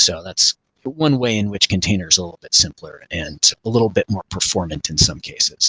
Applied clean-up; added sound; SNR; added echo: none; none; none; none.